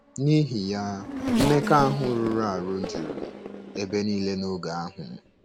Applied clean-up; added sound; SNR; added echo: none; Race car, auto racing / Accelerating, revving, vroom; 7 dB; none.